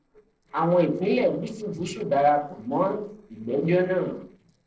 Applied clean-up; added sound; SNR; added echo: neural separator model SepFormer DNS4.